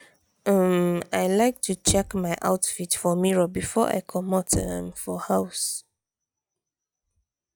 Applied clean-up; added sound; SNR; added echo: classical method log-MMSE.